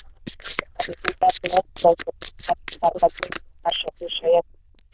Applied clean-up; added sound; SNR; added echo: neural diffusion model UNIVERSE++.